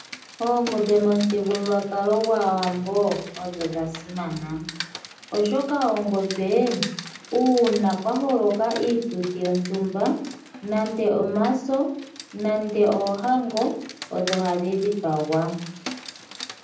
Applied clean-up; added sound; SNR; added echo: none; Rain; 15 dB; reverberation time 0.6 s.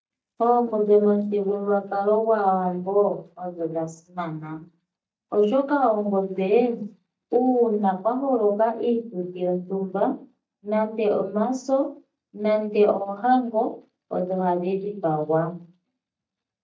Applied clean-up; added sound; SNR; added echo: neural mask model DeepFilterNet 3.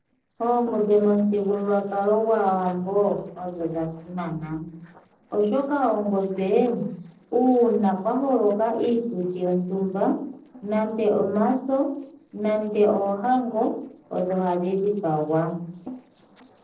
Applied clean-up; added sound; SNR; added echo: neural separator model SepFormer DNS4.